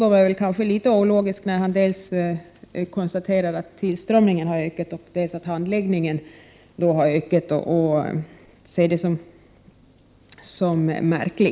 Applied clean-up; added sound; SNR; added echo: none; none; none; none.